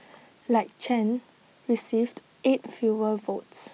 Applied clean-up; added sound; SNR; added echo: none; none; none; none.